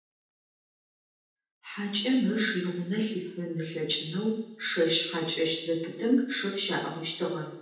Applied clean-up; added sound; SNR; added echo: none; none; none; reverberation time 0.8 s.